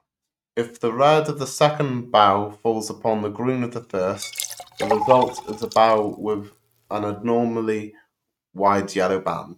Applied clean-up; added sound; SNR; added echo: neural mask model RNNoise.